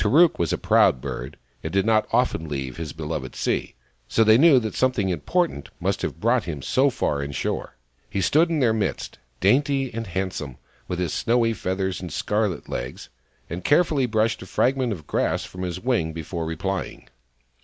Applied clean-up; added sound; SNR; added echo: none; none; none; none.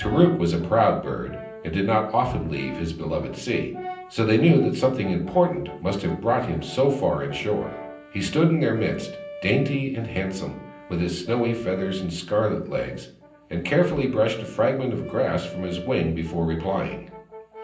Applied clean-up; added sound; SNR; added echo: none; Brass instrument; 17 dB; reverberation time 0.6 s.